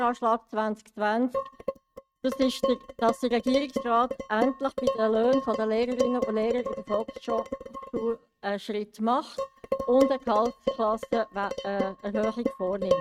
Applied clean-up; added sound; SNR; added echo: neural mask model RNNoise.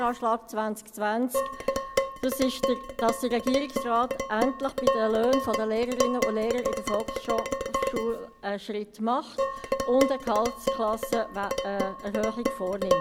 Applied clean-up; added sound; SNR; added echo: none; Dishes, pots, and pans; 2 dB; none.